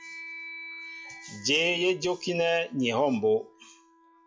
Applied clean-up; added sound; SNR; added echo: classical method log-MMSE.